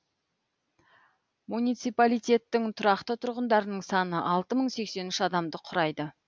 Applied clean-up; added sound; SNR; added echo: none; none; none; none.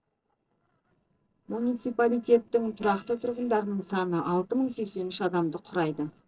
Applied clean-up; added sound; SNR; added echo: neural separator model SepFormer DNS4.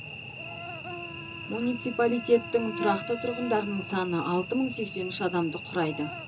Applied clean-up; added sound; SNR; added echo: none; Cricket / Buzz; 9 dB; reverberation time 0.2 s.